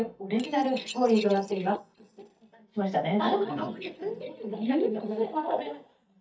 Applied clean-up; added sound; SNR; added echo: neural mask model DeepFilterNet 3.